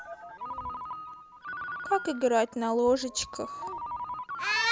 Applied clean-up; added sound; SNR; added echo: none; Ringtone; 8 dB; none.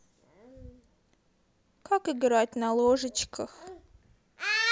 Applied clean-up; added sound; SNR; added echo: none; none; none; none.